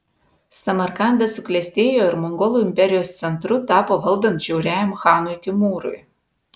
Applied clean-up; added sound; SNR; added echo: none; none; none; none.